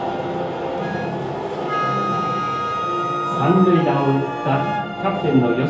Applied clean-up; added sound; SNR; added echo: none; Wind instrument, woodwind instrument; 6 dB; reverberation time 0.7 s.